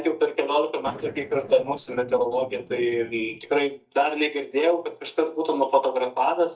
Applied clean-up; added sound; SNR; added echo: neural mask model DeepFilterNet 3.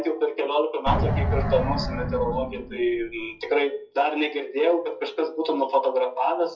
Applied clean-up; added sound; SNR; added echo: classical method WPE with log-MMSE.